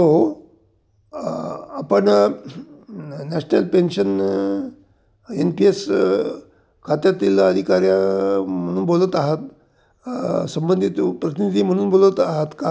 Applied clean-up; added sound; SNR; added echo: none; none; none; none.